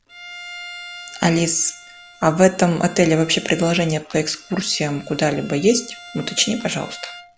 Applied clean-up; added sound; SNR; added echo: none; Bowed string instrument; 19 dB; none.